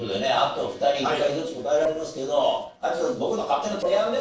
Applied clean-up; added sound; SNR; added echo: neural separator model SepFormer DNS4.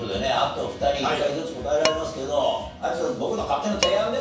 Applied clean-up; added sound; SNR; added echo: none; Dishes, pots, and pans; 11 dB; reverberation time 0.7 s.